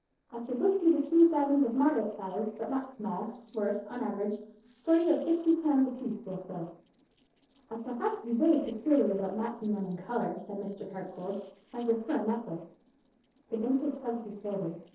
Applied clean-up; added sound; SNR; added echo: neural separator model SepFormer DNS4.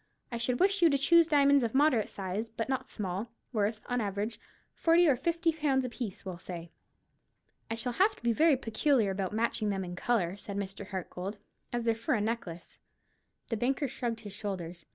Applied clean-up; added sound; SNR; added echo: none; none; none; none.